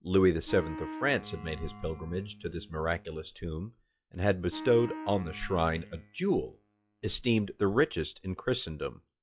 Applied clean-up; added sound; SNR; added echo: classical method log-MMSE.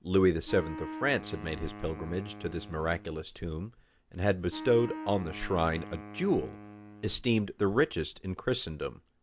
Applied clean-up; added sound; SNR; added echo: none; Wind instrument, woodwind instrument; 13 dB; none.